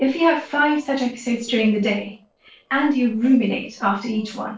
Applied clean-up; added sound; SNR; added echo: neural separator model SepFormer DNS4.